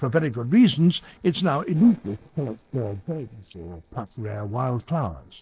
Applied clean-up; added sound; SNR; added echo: neural separator model SepFormer DNS4.